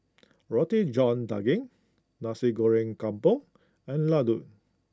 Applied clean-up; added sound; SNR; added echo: none; none; none; none.